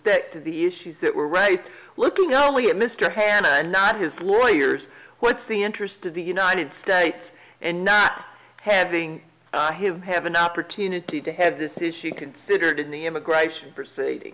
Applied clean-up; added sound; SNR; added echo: none; Run; 17 dB; none.